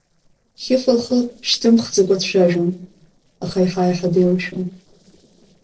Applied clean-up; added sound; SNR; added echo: neural separator model SepFormer DNS4.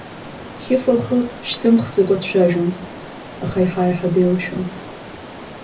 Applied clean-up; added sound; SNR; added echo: none; Stream; 15 dB; reverberation time 0.4 s.